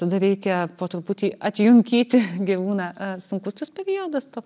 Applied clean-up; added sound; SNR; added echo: none; none; none; none.